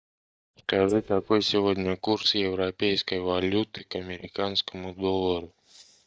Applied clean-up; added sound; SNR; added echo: neural mask model DeepFilterNet 3.